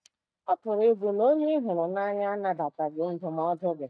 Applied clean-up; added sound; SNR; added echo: neural mask model DeepFilterNet 3.